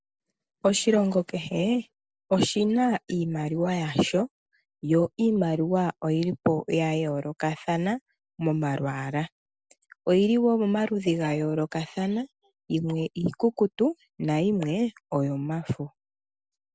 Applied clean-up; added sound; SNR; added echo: none; none; none; none.